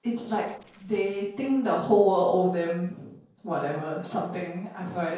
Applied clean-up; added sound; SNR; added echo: neural separator model SepFormer DNS4.